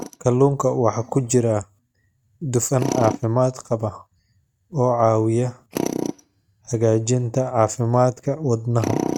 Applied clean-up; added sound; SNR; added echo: neural mask model RNNoise.